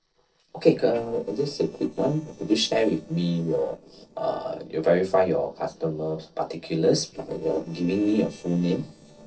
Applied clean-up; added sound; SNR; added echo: neural separator model SepFormer DNS4.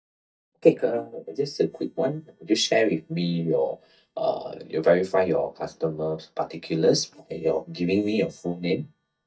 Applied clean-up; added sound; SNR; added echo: neural mask model DeepFilterNet 3.